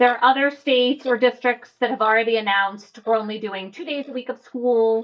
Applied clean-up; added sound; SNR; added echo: neural mask model DeepFilterNet 3.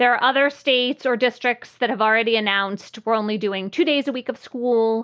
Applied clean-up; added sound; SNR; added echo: none; none; none; none.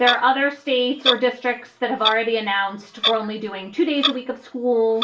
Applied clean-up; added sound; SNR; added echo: none; Clock; 6 dB; reverberation time 0.3 s.